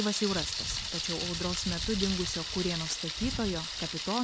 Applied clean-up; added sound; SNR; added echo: none; Thunder; 2 dB; none.